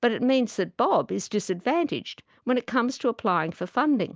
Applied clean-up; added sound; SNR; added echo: none; none; none; none.